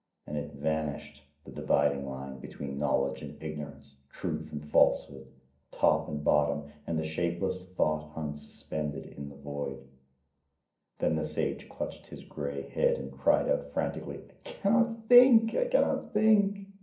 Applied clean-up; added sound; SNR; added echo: none; none; none; reverberation time 0.6 s.